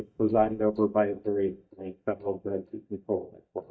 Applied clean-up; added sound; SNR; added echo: neural mask model DeepFilterNet 3.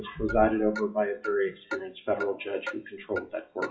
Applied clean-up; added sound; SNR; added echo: classical method WPE with log-MMSE.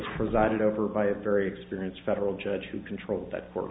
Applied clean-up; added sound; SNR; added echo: none; none; none; none.